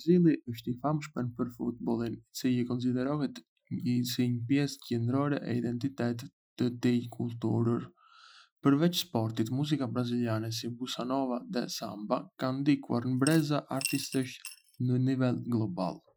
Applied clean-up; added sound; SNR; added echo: classical method Wiener filter.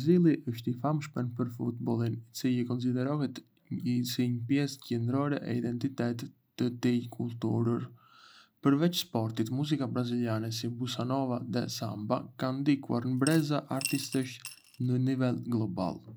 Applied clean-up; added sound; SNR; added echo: none; Coin (dropping) / Glass; 12 dB; none.